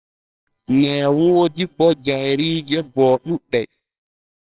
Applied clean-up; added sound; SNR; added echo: neural separator model SepFormer WHAMR!.